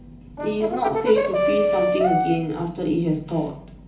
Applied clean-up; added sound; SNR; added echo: none; Brass instrument; -1 dB; reverberation time 0.4 s.